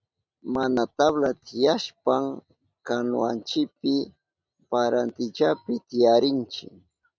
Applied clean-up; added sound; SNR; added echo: none; none; none; none.